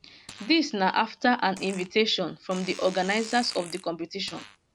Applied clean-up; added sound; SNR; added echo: none; Fart; 19 dB; none.